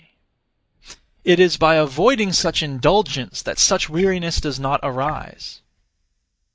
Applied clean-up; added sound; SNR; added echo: neural mask model DeepFilterNet 3.